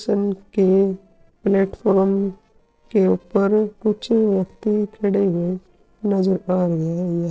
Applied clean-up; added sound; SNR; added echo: neural separator model SepFormer DNS4.